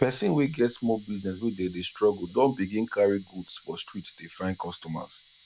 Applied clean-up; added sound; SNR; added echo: none; Camera; 20 dB; none.